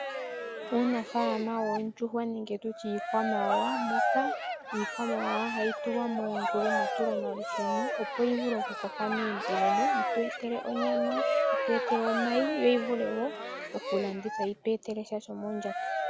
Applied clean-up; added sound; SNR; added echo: none; Cheering; 0 dB; none.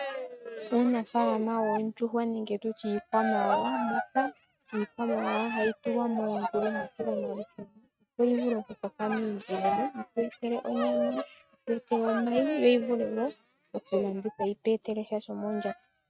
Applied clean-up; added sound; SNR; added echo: neural mask model RNNoise.